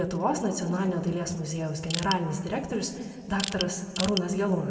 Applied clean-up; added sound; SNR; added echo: none; Crushing; 6 dB; reverberation time 2.2 s.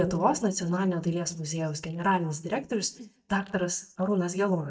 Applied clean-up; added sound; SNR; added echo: neural mask model DeepFilterNet 3.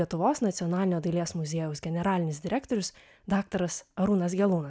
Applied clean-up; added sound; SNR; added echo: none; none; none; none.